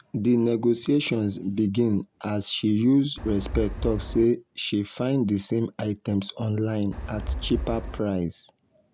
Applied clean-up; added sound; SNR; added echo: none; Wind; 6 dB; none.